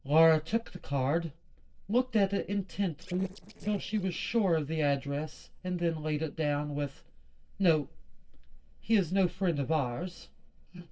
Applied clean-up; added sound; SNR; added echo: neural separator model SepFormer DNS4.